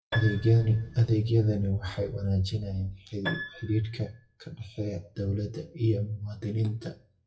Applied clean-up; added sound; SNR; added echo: classical method WPE with log-MMSE.